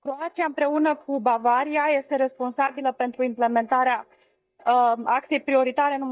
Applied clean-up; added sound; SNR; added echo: neural mask model DeepFilterNet 3.